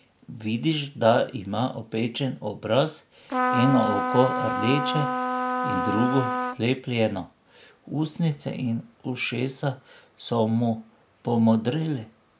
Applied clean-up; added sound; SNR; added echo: none; Trumpet; 0 dB; none.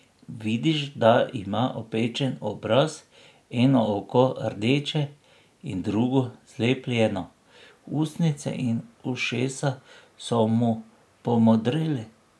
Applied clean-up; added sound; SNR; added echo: none; none; none; none.